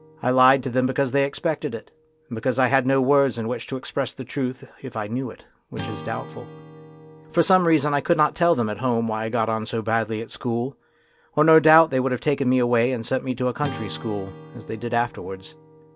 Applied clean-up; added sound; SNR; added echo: none; Acoustic guitar / Strum; 20 dB; none.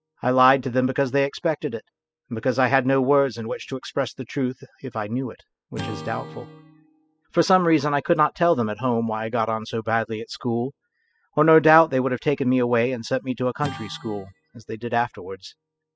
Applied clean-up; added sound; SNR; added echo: classical method spectral subtraction.